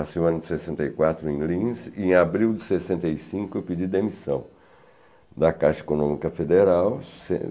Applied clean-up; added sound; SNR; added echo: none; none; none; none.